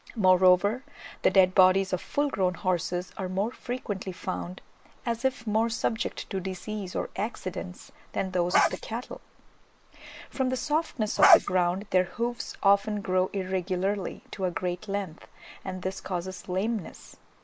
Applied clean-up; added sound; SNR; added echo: neural mask model Resemble Enhance denoiser.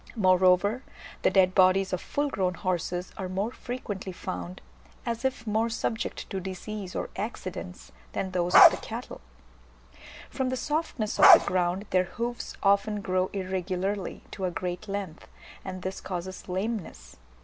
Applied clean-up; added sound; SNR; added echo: none; Bark; -5 dB; none.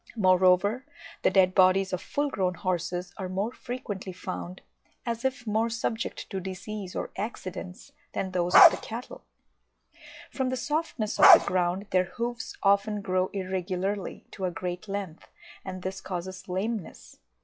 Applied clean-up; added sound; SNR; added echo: classical method log-MMSE.